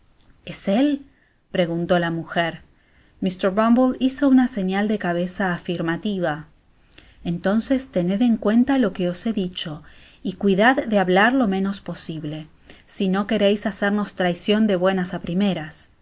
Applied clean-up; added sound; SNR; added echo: none; none; none; none.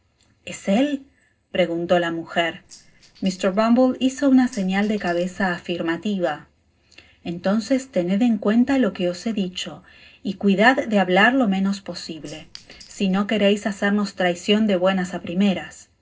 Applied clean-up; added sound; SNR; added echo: neural separator model SepFormer DNS4.